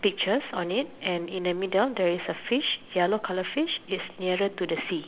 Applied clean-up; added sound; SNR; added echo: none; none; none; none.